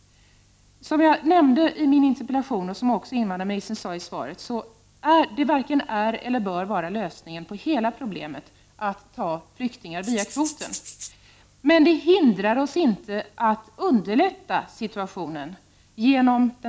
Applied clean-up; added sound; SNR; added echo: none; Rattle (instrument); 13 dB; none.